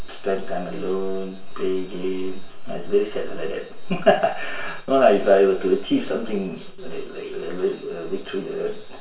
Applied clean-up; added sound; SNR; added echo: none; none; none; reverberation time 0.3 s.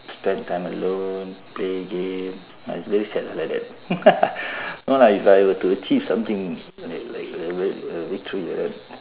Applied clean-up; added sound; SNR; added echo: none; none; none; none.